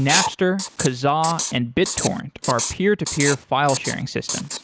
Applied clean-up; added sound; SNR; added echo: none; Writing; 6 dB; none.